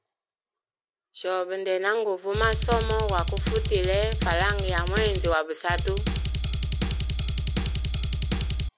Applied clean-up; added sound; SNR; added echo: none; Drum kit; -2 dB; none.